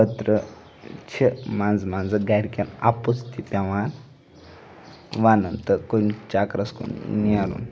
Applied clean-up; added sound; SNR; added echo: none; none; none; none.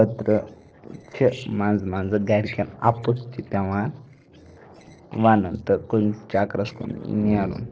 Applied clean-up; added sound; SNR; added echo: neural separator model SepFormer DNS4.